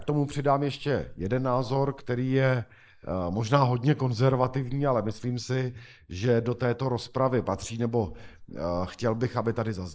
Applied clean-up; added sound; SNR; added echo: neural mask model Resemble Enhance denoiser.